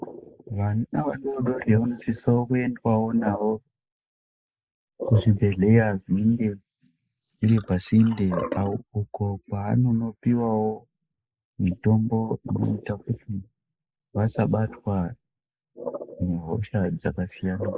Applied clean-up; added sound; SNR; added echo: neural mask model Resemble Enhance denoiser.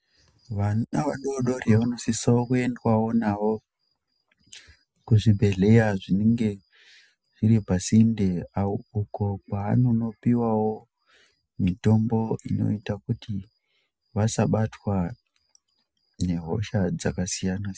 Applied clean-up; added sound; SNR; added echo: none; none; none; none.